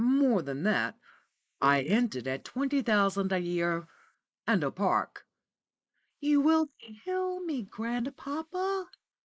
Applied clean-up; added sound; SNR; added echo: neural mask model Resemble Enhance denoiser.